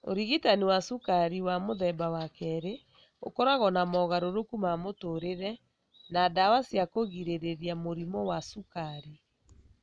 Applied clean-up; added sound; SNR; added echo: none; none; none; none.